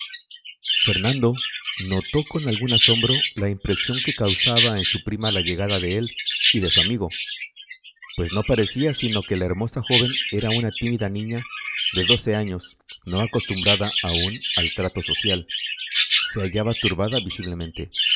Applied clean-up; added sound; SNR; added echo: none; Chirp, tweet; 0 dB; none.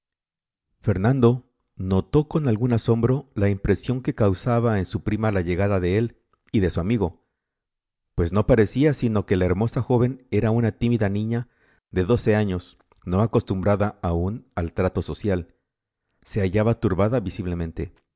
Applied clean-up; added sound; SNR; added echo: none; none; none; none.